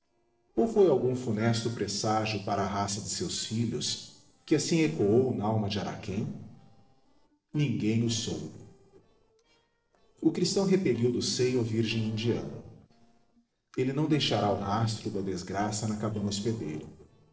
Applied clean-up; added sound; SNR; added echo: neural separator model SepFormer DNS4.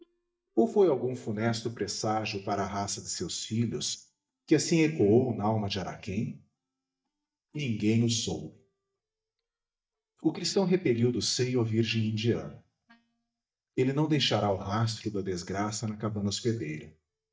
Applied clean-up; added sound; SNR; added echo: neural mask model DeepFilterNet 3.